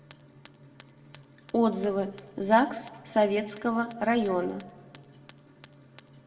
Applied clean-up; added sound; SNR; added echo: none; none; none; reverberation time 1.0 s.